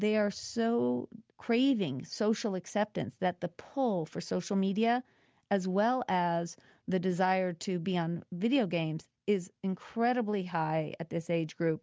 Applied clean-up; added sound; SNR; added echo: none; none; none; none.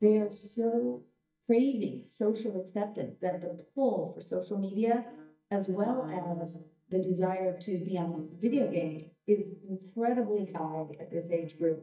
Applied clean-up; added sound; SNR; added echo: neural mask model DeepFilterNet 3.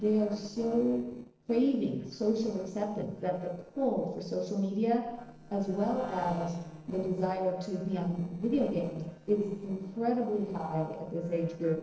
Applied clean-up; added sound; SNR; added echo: neural separator model SepFormer DNS4.